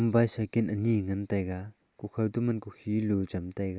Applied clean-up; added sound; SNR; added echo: none; none; none; none.